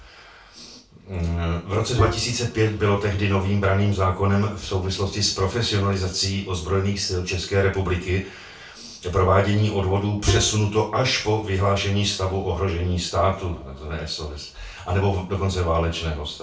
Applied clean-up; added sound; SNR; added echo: none; Bowed string instrument; 3 dB; reverberation time 0.3 s.